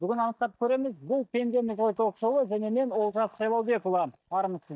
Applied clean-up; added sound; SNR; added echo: neural mask model DeepFilterNet 3.